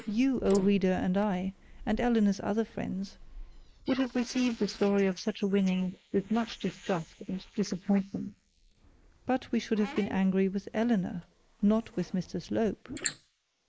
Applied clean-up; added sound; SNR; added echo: neural mask model Resemble Enhance denoiser.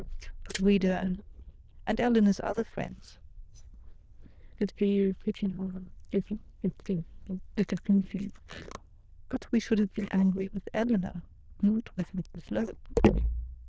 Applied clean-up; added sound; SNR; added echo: neural diffusion model UNIVERSE++.